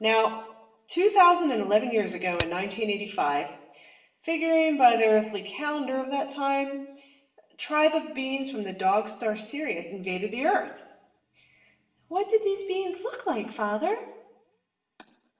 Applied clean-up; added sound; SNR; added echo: none; Crack; 10 dB; reverberation time 0.8 s.